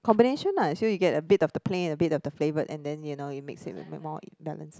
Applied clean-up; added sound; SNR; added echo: none; none; none; none.